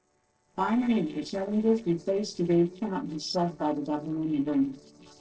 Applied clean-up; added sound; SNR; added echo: neural separator model SepFormer DNS4.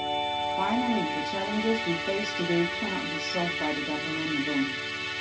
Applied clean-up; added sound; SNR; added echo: none; Musical instrument; 0 dB; reverberation time 0.3 s.